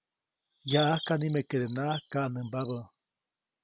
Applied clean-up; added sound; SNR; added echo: none; Bird; -1 dB; none.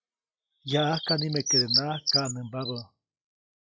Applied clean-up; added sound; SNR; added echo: classical method log-MMSE.